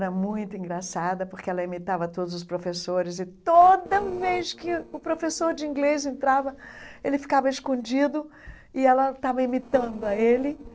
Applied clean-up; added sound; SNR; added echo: neural separator model SepFormer DNS4.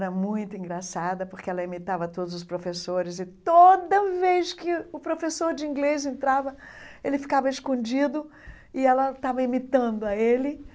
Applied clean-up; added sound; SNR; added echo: none; none; none; none.